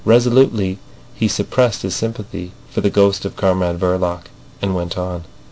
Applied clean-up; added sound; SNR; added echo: none; none; none; none.